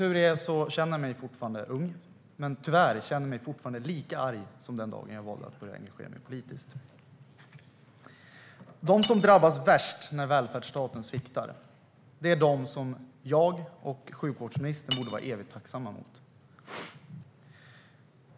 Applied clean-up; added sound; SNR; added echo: none; Cutlery, silverware; 10 dB; none.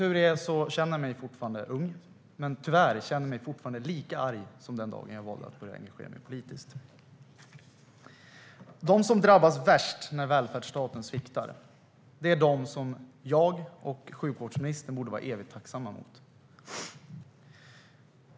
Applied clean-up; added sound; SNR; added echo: none; none; none; none.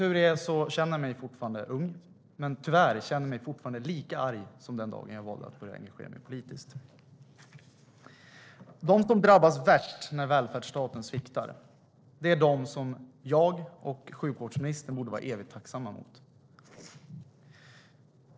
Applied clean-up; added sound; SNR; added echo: neural separator model SepFormer DNS4.